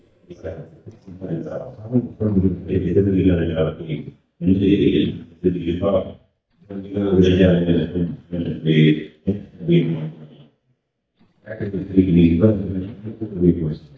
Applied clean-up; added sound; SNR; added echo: neural mask model DeepFilterNet 3.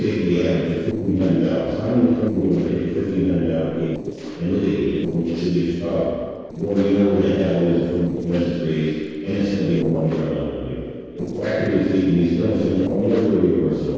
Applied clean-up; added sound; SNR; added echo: neural separator model SepFormer DNS4.